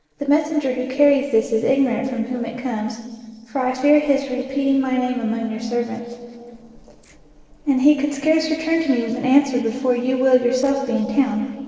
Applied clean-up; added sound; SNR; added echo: neural separator model SepFormer DNS4.